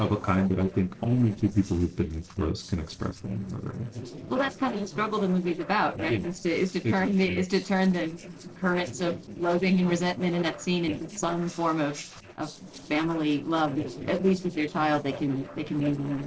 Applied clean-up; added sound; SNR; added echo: neural separator model SepFormer DNS4.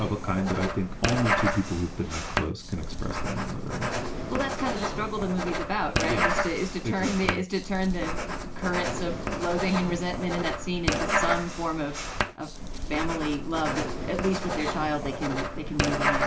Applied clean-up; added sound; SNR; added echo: none; Writing; 0 dB; reverberation time 0.3 s.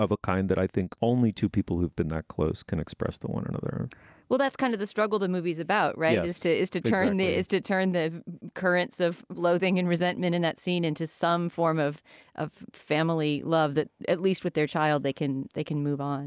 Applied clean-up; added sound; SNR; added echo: none; none; none; none.